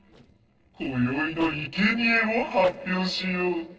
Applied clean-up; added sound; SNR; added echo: neural separator model SepFormer DNS4.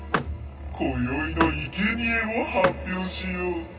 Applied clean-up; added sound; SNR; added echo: none; Vehicle; 7 dB; reverberation time 0.2 s.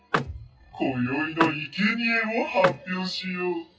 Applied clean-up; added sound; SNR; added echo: classical method WPE with log-MMSE.